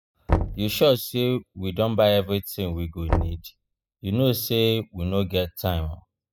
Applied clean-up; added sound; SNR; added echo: classical method spectral subtraction.